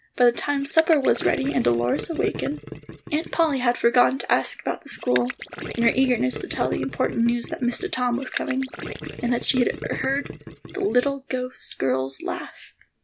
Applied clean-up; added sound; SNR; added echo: none; Gurgling; 11 dB; none.